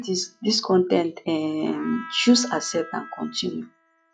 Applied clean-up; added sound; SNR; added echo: classical method log-MMSE.